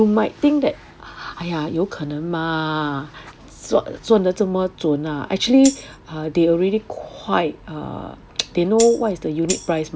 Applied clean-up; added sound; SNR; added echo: none; Tambourine; 9 dB; none.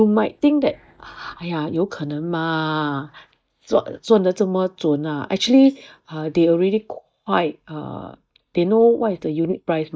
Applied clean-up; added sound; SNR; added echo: neural mask model DeepFilterNet 3.